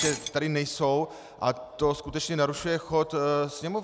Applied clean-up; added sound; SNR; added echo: none; Shatter; 14 dB; none.